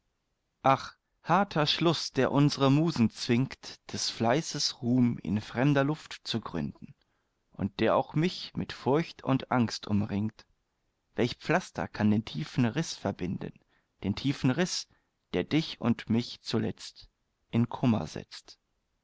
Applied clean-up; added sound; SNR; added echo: none; none; none; none.